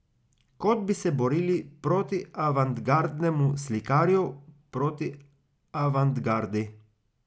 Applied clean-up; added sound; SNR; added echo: none; none; none; none.